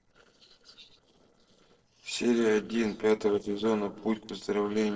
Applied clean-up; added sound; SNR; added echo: neural separator model SepFormer DNS4.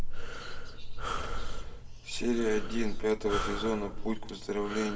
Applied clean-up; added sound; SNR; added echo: none; Breathing; -1 dB; reverberation time 1.0 s.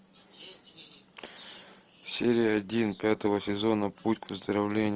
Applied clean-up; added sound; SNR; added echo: none; none; none; none.